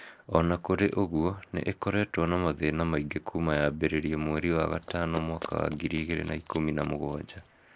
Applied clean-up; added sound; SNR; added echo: neural separator model SepFormer DNS4.